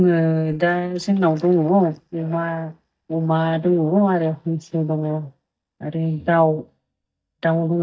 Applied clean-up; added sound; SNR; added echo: neural mask model DeepFilterNet 3.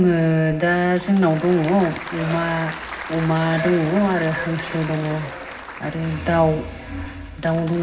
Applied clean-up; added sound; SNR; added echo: none; Applause / Crowd; 14 dB; reverberation time 0.4 s.